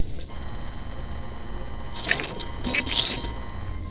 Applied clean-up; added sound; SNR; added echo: neural separator model SepFormer DNS4.